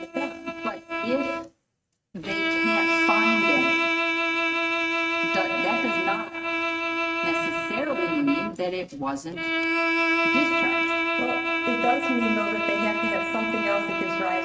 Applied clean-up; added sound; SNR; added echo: neural mask model RNNoise.